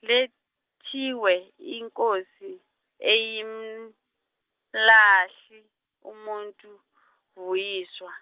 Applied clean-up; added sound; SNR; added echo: none; none; none; none.